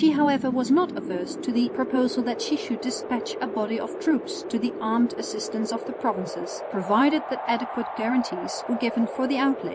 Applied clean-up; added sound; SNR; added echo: none; Wind; 8 dB; none.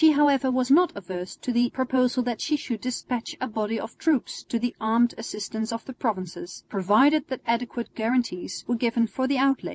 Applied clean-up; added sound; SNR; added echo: none; none; none; none.